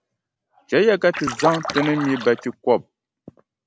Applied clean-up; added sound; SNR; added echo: none; Splash, splatter; 6 dB; none.